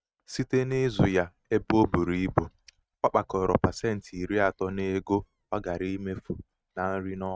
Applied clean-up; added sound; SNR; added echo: neural mask model RNNoise.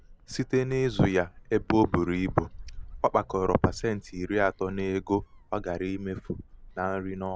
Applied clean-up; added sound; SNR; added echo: none; Gull, seagull; 16 dB; none.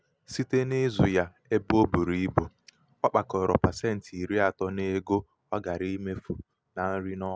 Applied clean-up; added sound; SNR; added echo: none; none; none; none.